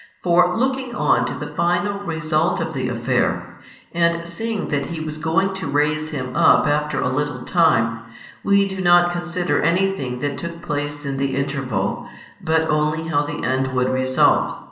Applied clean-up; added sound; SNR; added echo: none; Wind instrument, woodwind instrument; 7 dB; reverberation time 0.9 s.